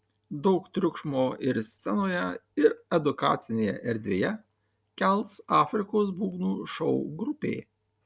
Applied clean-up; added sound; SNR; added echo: none; none; none; none.